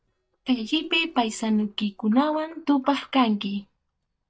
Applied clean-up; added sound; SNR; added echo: neural mask model DeepFilterNet 3.